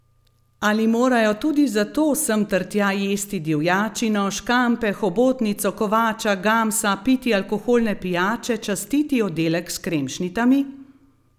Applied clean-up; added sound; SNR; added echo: none; none; none; none.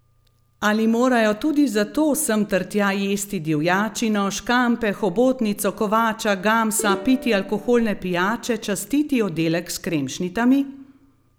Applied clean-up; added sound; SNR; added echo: none; Plucked string instrument; 12 dB; none.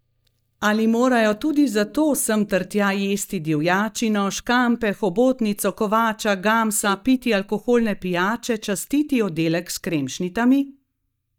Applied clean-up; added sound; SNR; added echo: neural mask model DeepFilterNet 3.